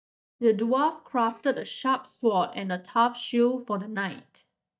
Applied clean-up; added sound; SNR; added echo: neural mask model DeepFilterNet 3.